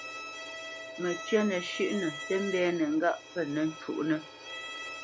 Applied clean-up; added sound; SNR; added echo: none; Bowed string instrument; 10 dB; none.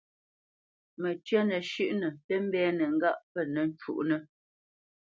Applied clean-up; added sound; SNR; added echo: none; none; none; none.